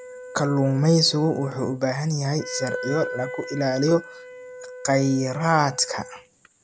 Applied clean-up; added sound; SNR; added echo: none; Wind instrument, woodwind instrument; 13 dB; none.